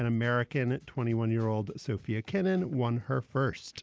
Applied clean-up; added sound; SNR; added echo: none; none; none; none.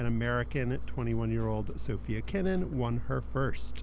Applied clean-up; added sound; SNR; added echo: none; Engine; 2 dB; none.